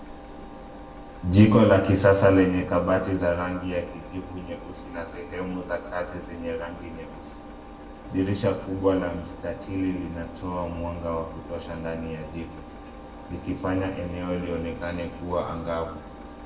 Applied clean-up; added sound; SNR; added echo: none; Engine; 15 dB; reverberation time 0.7 s.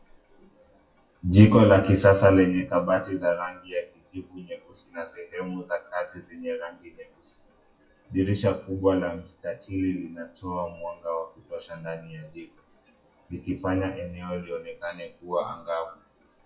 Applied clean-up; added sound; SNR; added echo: classical method WPE with log-MMSE.